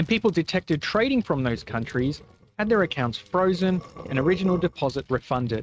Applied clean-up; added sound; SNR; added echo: neural mask model RNNoise.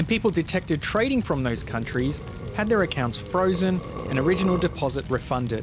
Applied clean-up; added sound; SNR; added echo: none; Fire + Burping, eructation; 9 dB; none.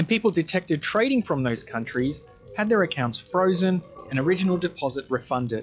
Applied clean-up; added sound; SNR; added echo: classical method log-MMSE.